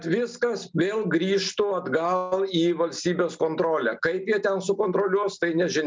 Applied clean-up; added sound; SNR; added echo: none; none; none; none.